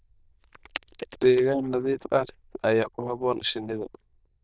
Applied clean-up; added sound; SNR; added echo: neural diffusion model UNIVERSE++.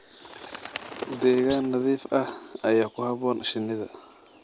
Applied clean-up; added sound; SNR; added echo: none; Bird + Thump, thud; 16 dB; none.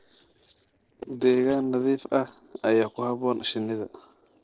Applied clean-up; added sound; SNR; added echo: neural separator model SepFormer DNS4.